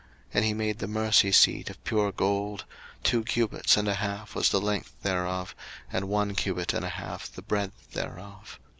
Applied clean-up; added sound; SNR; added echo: none; none; none; none.